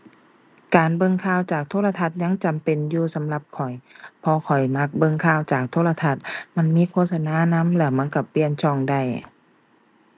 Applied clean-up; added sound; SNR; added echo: none; none; none; none.